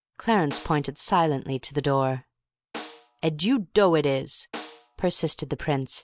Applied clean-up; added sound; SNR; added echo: none; Snare drum; 19 dB; none.